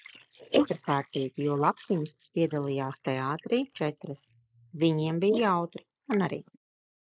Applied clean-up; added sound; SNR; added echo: neural mask model Resemble Enhance denoiser.